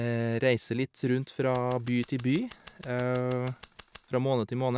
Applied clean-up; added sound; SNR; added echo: none; Scissors; 7 dB; none.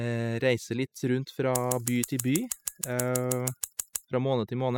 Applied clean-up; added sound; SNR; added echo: classical method spectral subtraction.